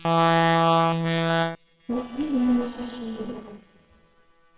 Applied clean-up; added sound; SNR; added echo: neural separator model SepFormer WHAMR!.